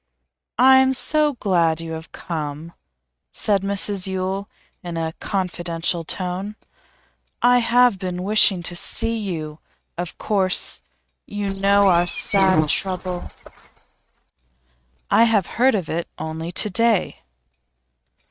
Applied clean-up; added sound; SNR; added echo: neural mask model RNNoise.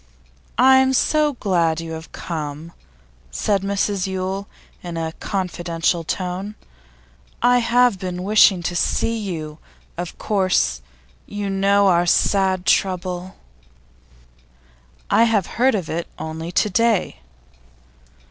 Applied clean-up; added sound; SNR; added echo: none; none; none; none.